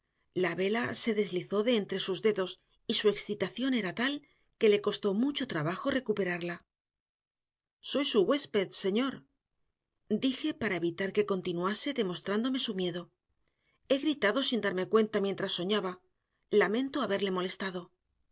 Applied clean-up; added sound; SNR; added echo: none; none; none; none.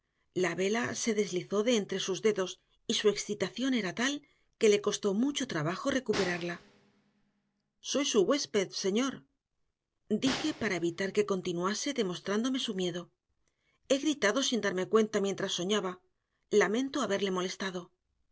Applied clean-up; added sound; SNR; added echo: none; Snare drum; 14 dB; none.